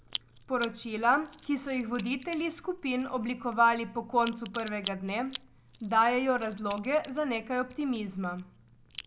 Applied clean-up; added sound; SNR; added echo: none; Crack; 18 dB; none.